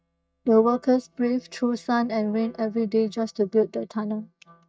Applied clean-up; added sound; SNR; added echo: neural mask model DeepFilterNet 3.